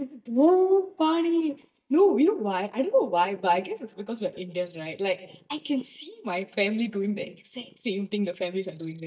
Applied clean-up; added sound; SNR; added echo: neural mask model DeepFilterNet 3.